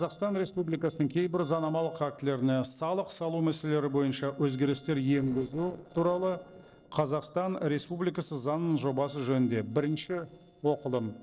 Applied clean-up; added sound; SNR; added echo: neural separator model SepFormer DNS4.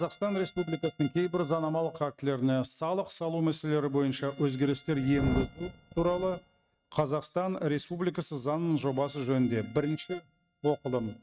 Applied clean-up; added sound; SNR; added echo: neural mask model RNNoise.